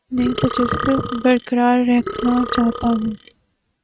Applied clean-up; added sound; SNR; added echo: neural mask model RNNoise.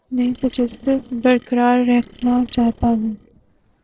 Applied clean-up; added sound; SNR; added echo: neural separator model SepFormer DNS4.